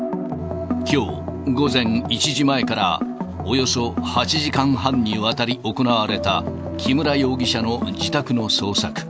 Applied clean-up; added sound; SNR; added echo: none; Bowed string instrument; 14 dB; none.